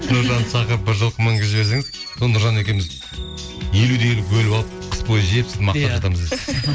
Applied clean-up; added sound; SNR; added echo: none; Fireworks + Bowed string instrument; 15 dB; none.